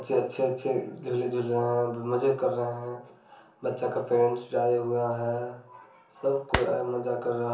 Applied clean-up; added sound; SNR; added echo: none; Clapping; -1 dB; reverberation time 0.6 s.